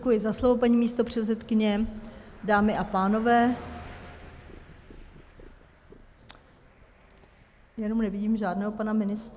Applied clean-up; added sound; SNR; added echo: none; Purr + Car passing by; 20 dB; none.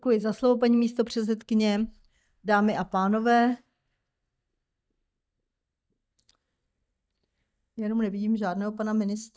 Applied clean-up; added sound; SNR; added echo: neural mask model DeepFilterNet 3.